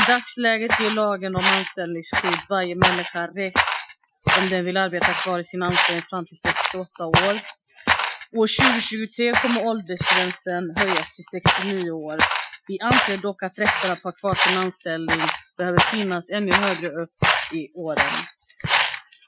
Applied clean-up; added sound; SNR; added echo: classical method Wiener filter.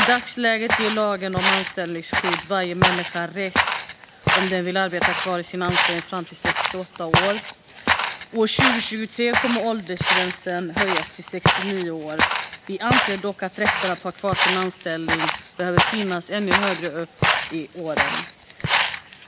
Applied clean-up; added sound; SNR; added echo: none; Walk, footsteps; -2 dB; none.